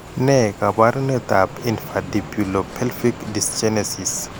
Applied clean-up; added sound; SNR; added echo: none; Bicycle; 14 dB; none.